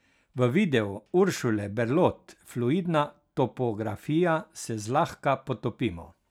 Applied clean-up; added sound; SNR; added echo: none; none; none; none.